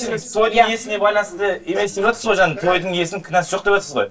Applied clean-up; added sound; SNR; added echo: neural separator model SepFormer DNS4.